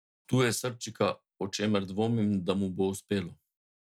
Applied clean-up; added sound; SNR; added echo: none; none; none; none.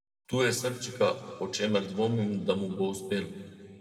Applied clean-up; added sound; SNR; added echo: none; none; none; reverberation time 1.7 s.